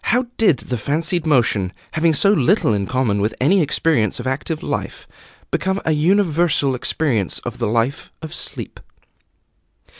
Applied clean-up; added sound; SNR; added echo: none; none; none; none.